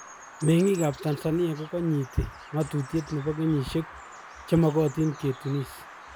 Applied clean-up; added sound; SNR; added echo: none; Bird vocalization, bird call, bird song; 17 dB; none.